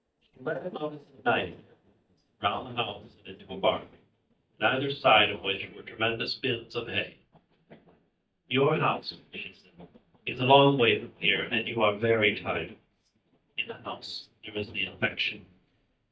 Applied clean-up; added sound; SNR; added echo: neural mask model DeepFilterNet 3.